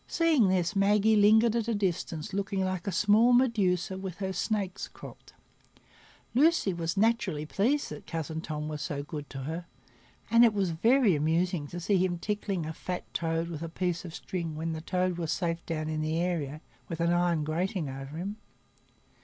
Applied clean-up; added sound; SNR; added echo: none; none; none; none.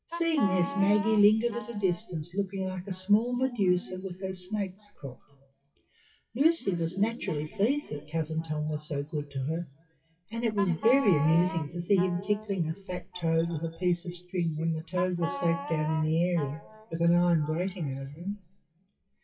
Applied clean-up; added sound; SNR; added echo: classical method WPE with log-MMSE.